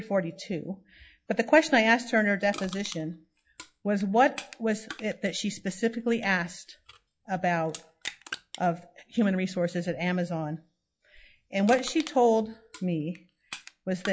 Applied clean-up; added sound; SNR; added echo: classical method log-MMSE.